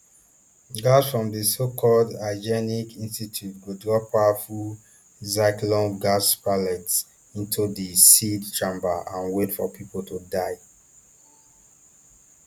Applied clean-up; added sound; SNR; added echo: none; none; none; none.